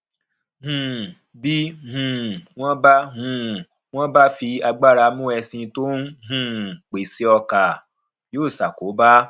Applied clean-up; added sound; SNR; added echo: none; none; none; none.